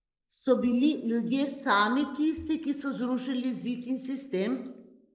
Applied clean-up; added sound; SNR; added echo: neural mask model Resemble Enhance denoiser.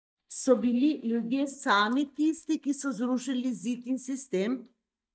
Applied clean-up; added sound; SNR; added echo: neural mask model DeepFilterNet 3.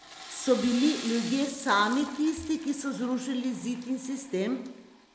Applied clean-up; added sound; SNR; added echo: none; Toilet flush / Water; 15 dB; none.